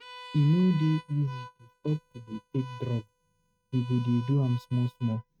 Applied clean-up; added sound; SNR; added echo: neural mask model RNNoise.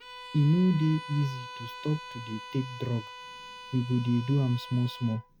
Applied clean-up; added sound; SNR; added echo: none; Bowed string instrument; 14 dB; none.